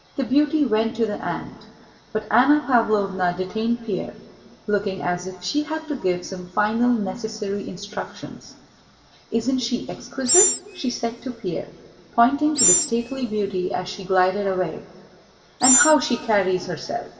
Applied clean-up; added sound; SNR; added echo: none; Animal; -1 dB; reverberation time 1.6 s.